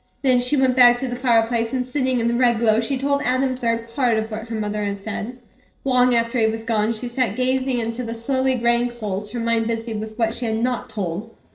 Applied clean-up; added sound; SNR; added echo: neural separator model SepFormer DNS4.